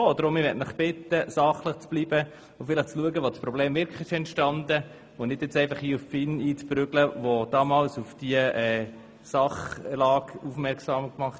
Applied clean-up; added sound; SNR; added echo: none; none; none; none.